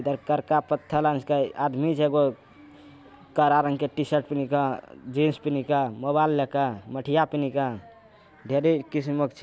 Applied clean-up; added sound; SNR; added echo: none; none; none; none.